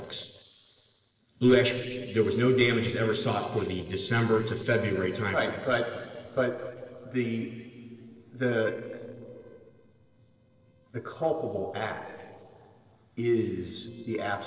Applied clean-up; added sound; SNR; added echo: neural separator model SepFormer DNS4.